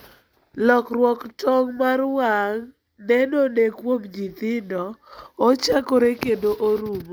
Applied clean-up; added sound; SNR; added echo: none; none; none; none.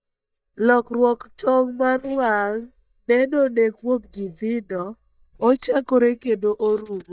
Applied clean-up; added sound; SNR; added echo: neural mask model DeepFilterNet 3.